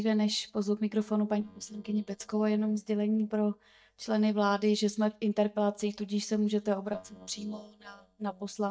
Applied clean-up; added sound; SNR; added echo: neural mask model DeepFilterNet 3.